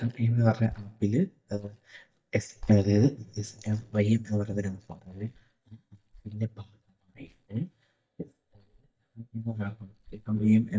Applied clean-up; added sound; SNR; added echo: neural mask model DeepFilterNet 3.